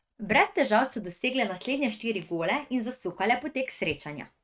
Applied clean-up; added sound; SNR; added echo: neural mask model RNNoise.